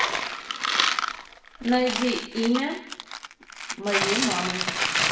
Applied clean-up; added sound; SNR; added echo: none; Coin (dropping); -1 dB; reverberation time 0.8 s.